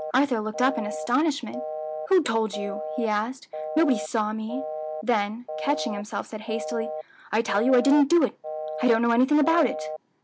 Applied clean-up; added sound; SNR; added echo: none; Telephone; 9 dB; none.